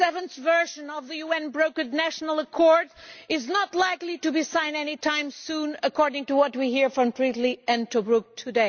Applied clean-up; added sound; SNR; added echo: none; none; none; none.